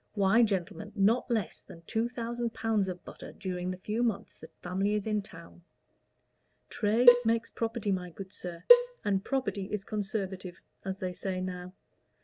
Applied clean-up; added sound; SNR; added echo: none; Cowbell; -3 dB; none.